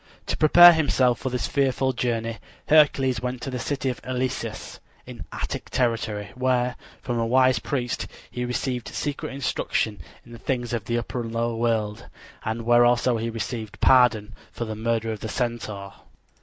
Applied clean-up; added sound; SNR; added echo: none; none; none; none.